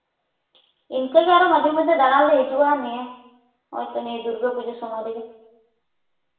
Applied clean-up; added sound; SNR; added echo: none; none; none; reverberation time 0.8 s.